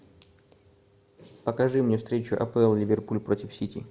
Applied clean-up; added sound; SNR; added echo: none; none; none; none.